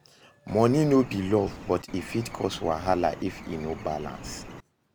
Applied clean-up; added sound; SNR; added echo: none; Bird; 14 dB; none.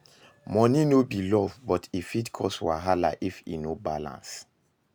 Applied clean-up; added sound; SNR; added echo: none; none; none; none.